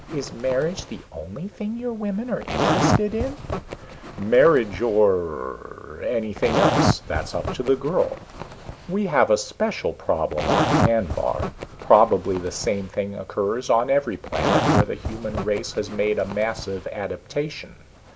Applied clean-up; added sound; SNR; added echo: none; Zipper (clothing); 4 dB; none.